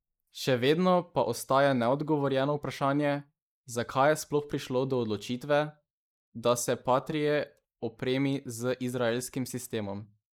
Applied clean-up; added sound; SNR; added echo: neural mask model Resemble Enhance denoiser.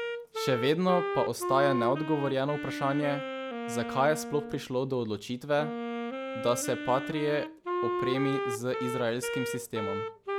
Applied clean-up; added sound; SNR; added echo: none; Wind instrument, woodwind instrument; 4 dB; none.